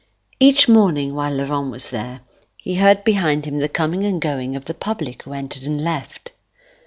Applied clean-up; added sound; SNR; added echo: none; none; none; none.